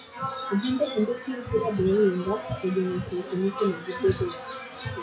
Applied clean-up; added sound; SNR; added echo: classical method WPE with log-MMSE.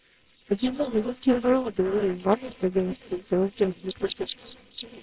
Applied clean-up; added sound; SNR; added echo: neural separator model SepFormer WHAMR!.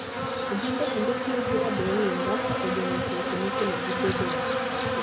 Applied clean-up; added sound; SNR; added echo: none; Insect; -3 dB; reverberation time 0.6 s.